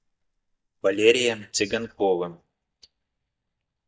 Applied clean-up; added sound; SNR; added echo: neural mask model DeepFilterNet 3.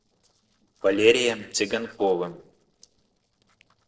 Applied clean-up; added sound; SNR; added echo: neural separator model SepFormer DNS4.